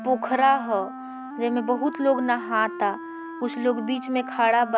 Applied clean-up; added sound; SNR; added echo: none; Wind instrument, woodwind instrument; 11 dB; none.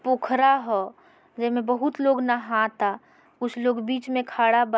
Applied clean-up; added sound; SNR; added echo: none; none; none; none.